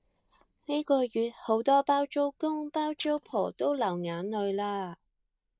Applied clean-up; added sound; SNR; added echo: neural mask model Resemble Enhance denoiser.